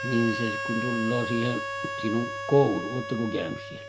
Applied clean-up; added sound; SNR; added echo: none; Harmonica; 6 dB; none.